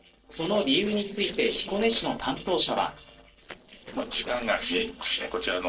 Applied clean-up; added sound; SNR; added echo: neural separator model SepFormer DNS4.